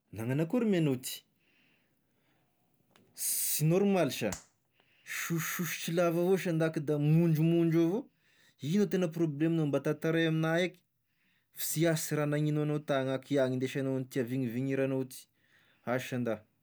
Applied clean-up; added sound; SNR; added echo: none; Clapping; 16 dB; none.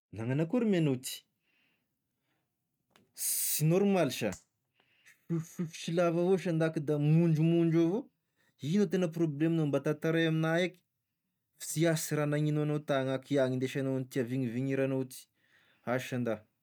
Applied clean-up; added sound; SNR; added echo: neural mask model RNNoise.